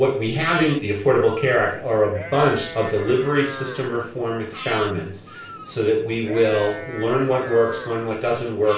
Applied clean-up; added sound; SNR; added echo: none; Livestock, farm animals, working animals; 15 dB; reverberation time 0.4 s.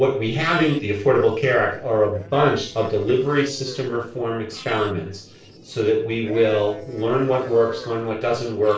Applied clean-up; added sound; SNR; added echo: neural separator model SepFormer DNS4.